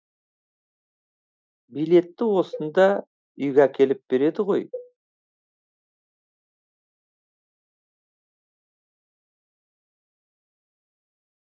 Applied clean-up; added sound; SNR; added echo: neural mask model Resemble Enhance denoiser.